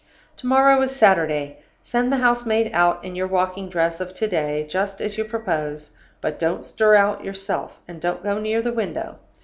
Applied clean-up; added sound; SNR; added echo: none; Bicycle bell; 20 dB; none.